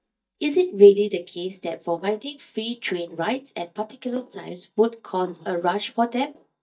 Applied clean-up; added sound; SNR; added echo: neural mask model DeepFilterNet 3.